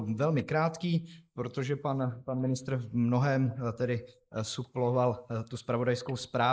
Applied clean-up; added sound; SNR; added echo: neural mask model Resemble Enhance denoiser.